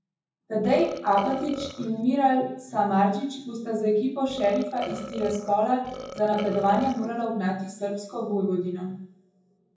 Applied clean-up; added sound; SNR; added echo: none; Burping, eructation; 12 dB; reverberation time 0.7 s.